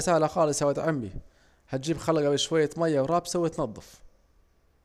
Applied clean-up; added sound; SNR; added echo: none; none; none; none.